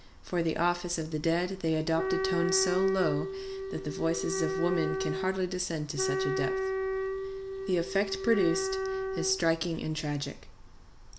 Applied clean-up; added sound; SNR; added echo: none; Wind instrument, woodwind instrument; 2 dB; none.